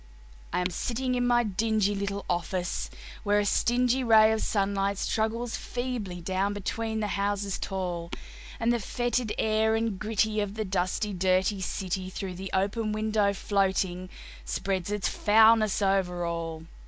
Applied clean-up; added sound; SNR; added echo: none; none; none; none.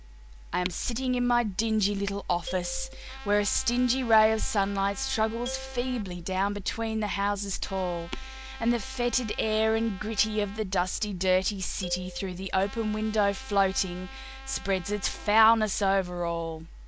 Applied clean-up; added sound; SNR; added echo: none; Marimba, xylophone + Trumpet; 18 dB; none.